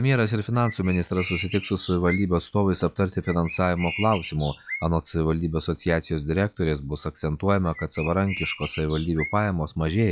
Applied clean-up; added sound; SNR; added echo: classical method log-MMSE.